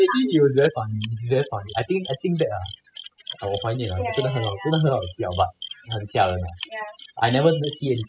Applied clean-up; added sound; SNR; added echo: classical method spectral subtraction.